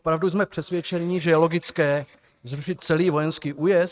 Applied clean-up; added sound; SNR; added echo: neural mask model RNNoise.